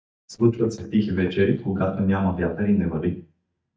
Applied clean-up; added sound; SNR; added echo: neural mask model DeepFilterNet 3.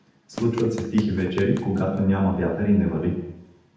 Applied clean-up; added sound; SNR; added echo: none; Run; 16 dB; reverberation time 0.8 s.